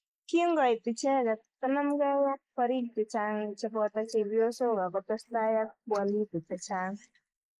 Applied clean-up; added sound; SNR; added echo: neural mask model Resemble Enhance denoiser.